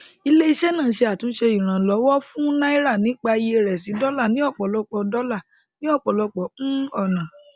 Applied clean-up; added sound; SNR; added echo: none; none; none; none.